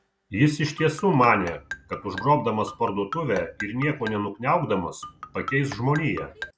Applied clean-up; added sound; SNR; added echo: none; Marimba, xylophone; 13 dB; none.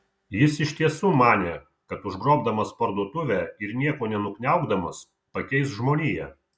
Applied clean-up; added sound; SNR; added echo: none; none; none; none.